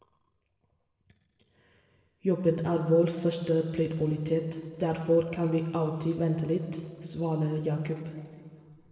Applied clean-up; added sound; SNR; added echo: none; none; none; reverberation time 2.0 s.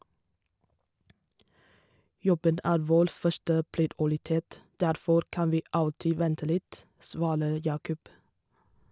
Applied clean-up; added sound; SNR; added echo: none; none; none; none.